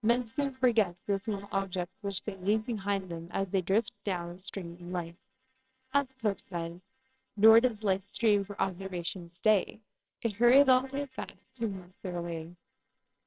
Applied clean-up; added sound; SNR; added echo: neural separator model SepFormer WHAMR!.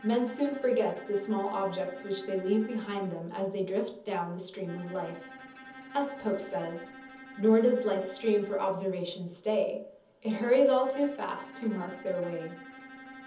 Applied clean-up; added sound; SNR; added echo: none; Bowed string instrument; 18 dB; reverberation time 0.7 s.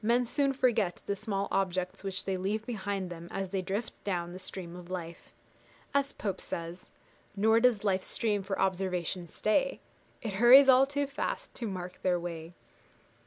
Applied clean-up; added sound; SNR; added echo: none; none; none; none.